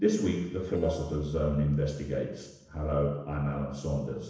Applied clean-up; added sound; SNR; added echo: neural separator model SepFormer DNS4.